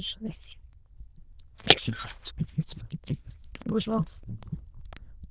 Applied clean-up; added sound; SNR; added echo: neural diffusion model UNIVERSE++.